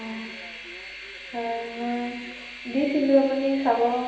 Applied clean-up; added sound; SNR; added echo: none; Train; 14 dB; reverberation time 0.9 s.